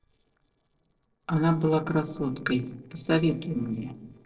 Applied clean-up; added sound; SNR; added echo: neural separator model SepFormer DNS4.